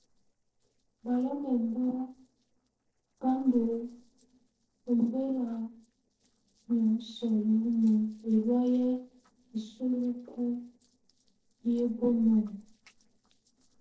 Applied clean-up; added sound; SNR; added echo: neural separator model SepFormer DNS4.